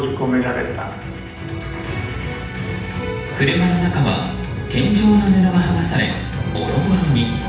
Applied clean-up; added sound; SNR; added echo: none; none; none; reverberation time 0.9 s.